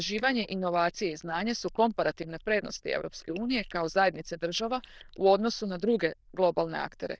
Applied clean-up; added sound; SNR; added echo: neural diffusion model UNIVERSE++.